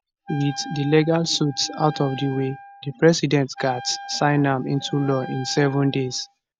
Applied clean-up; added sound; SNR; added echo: none; Wind instrument, woodwind instrument; 16 dB; none.